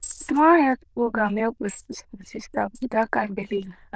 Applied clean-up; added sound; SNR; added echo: neural diffusion model UNIVERSE++.